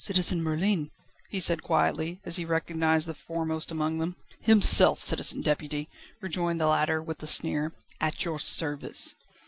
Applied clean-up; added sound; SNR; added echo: none; none; none; none.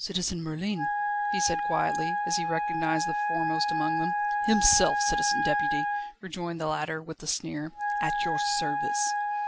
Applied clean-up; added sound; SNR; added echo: none; Wind instrument, woodwind instrument; -2 dB; none.